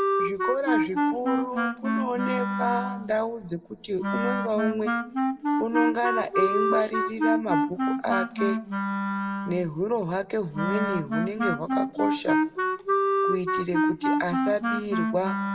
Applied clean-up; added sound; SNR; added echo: none; Wind instrument, woodwind instrument; -3 dB; reverberation time 0.4 s.